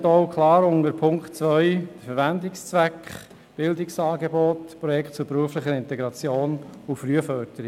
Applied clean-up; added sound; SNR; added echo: none; none; none; none.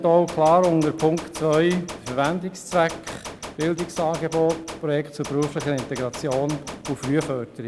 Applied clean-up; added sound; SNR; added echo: none; Gunshot, gunfire; 13 dB; none.